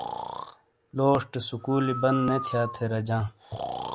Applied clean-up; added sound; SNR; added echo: none; Breathing; 9 dB; none.